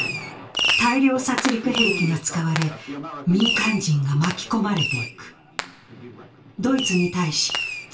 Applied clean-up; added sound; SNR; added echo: none; Fireworks; 5 dB; reverberation time 0.2 s.